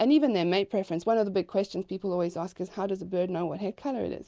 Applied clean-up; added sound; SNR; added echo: none; none; none; none.